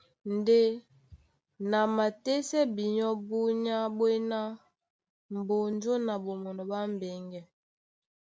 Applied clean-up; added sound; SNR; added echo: none; none; none; none.